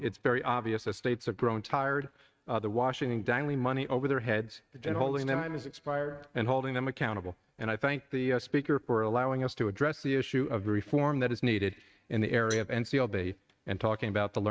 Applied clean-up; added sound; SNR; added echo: neural mask model RNNoise.